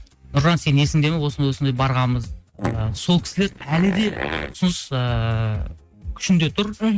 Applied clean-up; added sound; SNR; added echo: neural mask model RNNoise.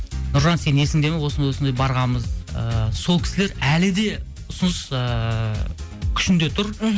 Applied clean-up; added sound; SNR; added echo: none; none; none; none.